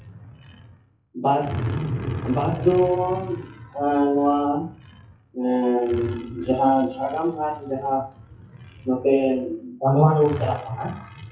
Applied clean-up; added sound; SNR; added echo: classical method WPE with log-MMSE.